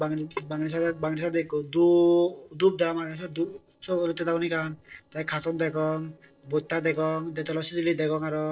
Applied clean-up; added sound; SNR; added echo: neural separator model SepFormer DNS4.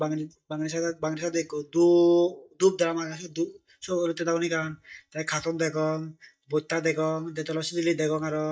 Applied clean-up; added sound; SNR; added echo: neural mask model DeepFilterNet 3.